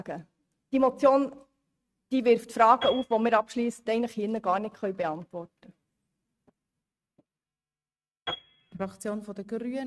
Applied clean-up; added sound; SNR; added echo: neural mask model RNNoise.